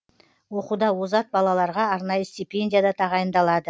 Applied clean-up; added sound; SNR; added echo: none; none; none; none.